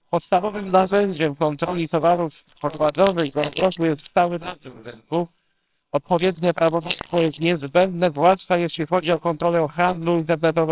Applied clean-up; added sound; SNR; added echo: neural separator model SepFormer WHAMR!.